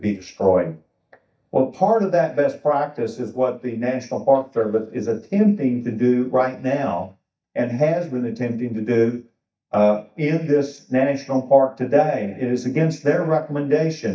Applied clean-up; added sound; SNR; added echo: neural mask model DeepFilterNet 3.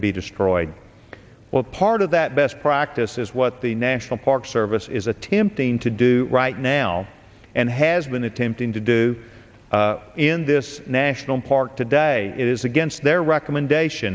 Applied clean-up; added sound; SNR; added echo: none; none; none; none.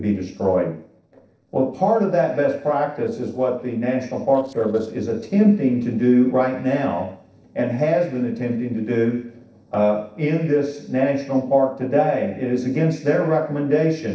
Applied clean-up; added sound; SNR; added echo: neural separator model SepFormer DNS4.